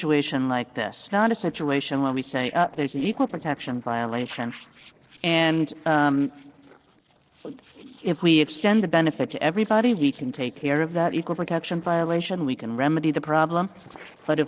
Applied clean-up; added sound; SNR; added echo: neural separator model SepFormer DNS4.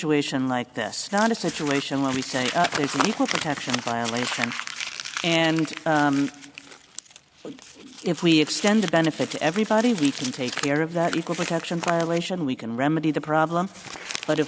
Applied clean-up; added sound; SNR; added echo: none; Crumpling, crinkling; 10 dB; none.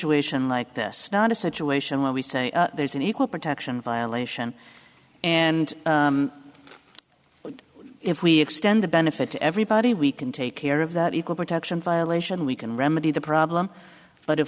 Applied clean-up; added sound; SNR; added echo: none; none; none; none.